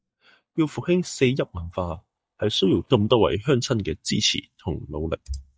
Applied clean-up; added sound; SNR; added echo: neural mask model DeepFilterNet 3.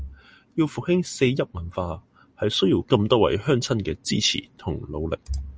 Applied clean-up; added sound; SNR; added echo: none; none; none; none.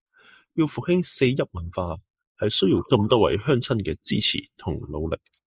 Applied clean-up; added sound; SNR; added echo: neural mask model Resemble Enhance denoiser.